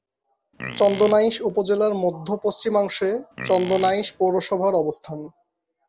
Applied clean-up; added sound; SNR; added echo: none; Livestock, farm animals, working animals; 13 dB; none.